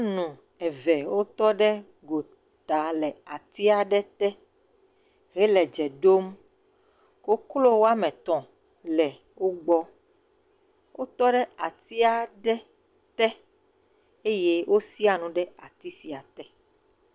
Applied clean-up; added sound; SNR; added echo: none; none; none; none.